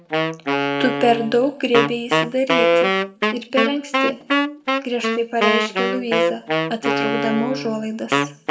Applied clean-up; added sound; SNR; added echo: none; Wind instrument, woodwind instrument; -2 dB; reverberation time 0.6 s.